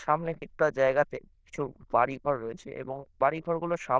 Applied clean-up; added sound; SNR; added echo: neural diffusion model UNIVERSE++.